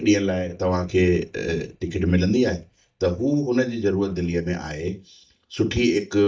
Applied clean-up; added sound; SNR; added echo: neural mask model DeepFilterNet 3.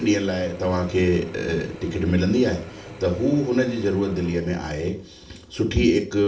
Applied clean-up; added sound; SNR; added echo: none; Drill / Mechanisms; 19 dB; reverberation time 0.4 s.